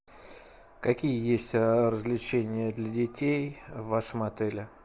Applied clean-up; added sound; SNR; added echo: none; none; none; none.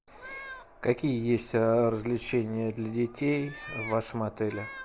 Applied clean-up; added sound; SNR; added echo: none; Meow; 17 dB; none.